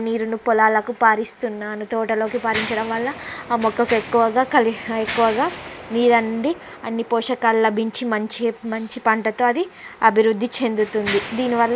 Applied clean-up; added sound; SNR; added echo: none; Mechanisms; 15 dB; none.